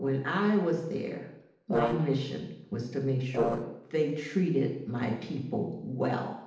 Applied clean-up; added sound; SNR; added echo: neural separator model SepFormer DNS4.